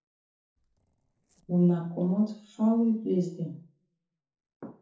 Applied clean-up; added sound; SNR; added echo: neural separator model SepFormer DNS4.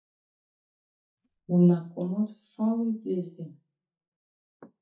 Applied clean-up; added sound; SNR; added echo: neural mask model DeepFilterNet 3.